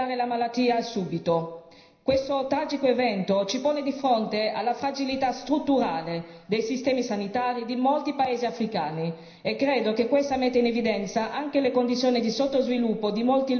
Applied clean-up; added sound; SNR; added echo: none; none; none; reverberation time 0.9 s.